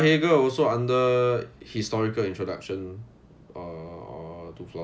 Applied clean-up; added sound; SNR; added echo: none; none; none; none.